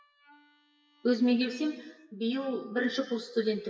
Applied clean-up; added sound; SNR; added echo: classical method WPE with log-MMSE.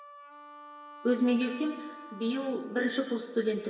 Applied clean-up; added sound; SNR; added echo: none; Wind instrument, woodwind instrument; 18 dB; reverberation time 1.2 s.